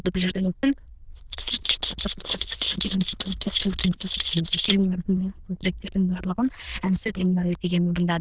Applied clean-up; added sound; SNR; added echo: neural diffusion model UNIVERSE++.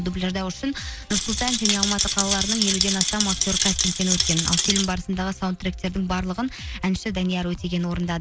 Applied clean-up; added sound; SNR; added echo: none; Rattle; -2 dB; none.